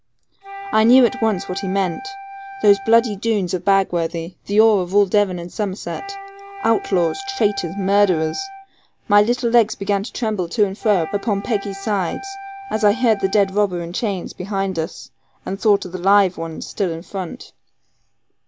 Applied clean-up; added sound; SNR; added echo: none; Wind instrument, woodwind instrument; 14 dB; none.